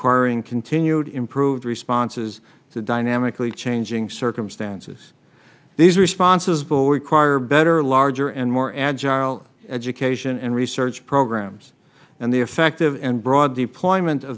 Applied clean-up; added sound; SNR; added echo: none; none; none; none.